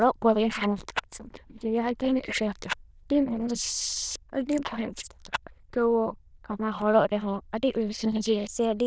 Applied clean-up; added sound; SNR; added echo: neural diffusion model UNIVERSE++.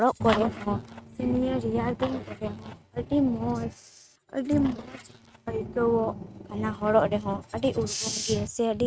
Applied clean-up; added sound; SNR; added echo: neural mask model RNNoise.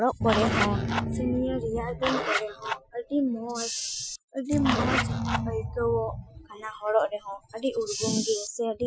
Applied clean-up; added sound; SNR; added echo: classical method Wiener filter.